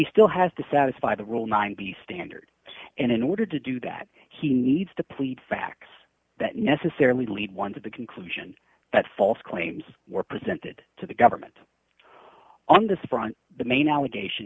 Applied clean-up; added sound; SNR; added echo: none; none; none; none.